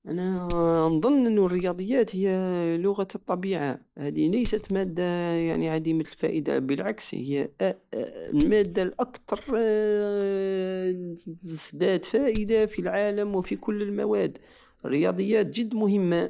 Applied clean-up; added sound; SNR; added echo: none; Glass; 19 dB; none.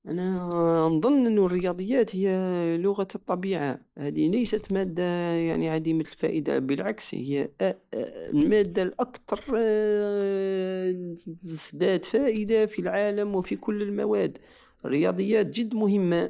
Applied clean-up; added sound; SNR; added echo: neural mask model Resemble Enhance denoiser.